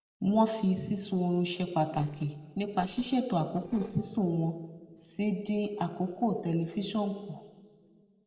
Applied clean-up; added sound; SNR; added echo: neural separator model SepFormer DNS4.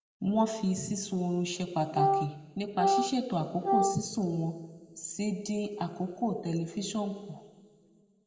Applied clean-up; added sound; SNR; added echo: none; Wind instrument, woodwind instrument; -3 dB; reverberation time 1.6 s.